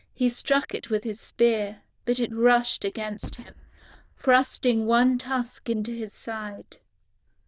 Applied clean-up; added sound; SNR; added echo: neural diffusion model UNIVERSE++.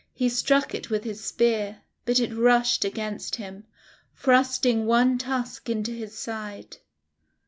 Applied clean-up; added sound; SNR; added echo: none; none; none; none.